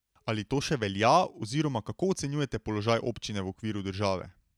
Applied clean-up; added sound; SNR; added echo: none; none; none; none.